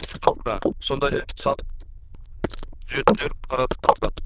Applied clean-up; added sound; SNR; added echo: neural diffusion model UNIVERSE++.